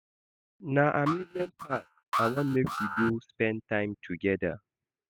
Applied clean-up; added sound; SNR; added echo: neural mask model RNNoise.